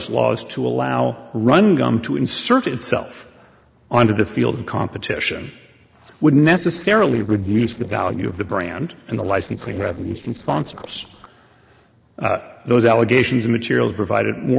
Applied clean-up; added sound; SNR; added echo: neural separator model SepFormer DNS4.